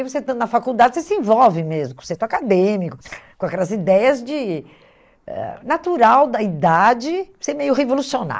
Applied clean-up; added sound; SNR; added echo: neural mask model Resemble Enhance denoiser.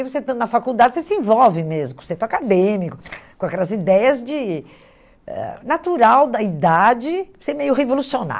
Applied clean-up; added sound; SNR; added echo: none; none; none; none.